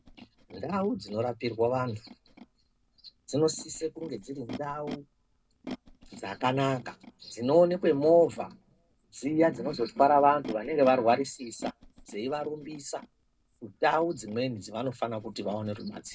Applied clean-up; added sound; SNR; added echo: none; Animal; 19 dB; reverberation time 0.2 s.